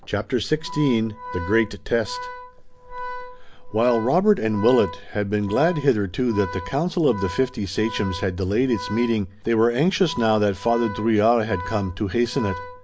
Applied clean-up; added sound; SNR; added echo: none; Organ; 14 dB; none.